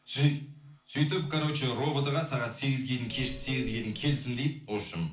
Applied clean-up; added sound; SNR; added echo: none; Subway, metro, underground / Doorbell; 12 dB; reverberation time 0.4 s.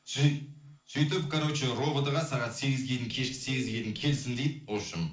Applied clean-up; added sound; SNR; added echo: neural separator model SepFormer DNS4.